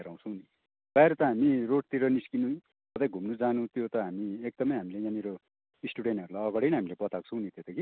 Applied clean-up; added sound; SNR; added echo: none; none; none; none.